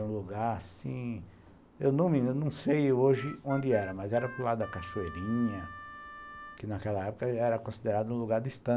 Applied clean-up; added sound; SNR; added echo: none; Harmonica; 15 dB; none.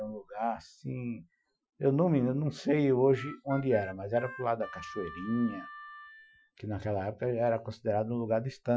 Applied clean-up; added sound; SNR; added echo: classical method Wiener filter.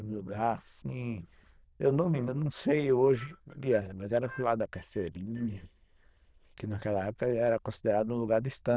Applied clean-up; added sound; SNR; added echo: neural diffusion model UNIVERSE++.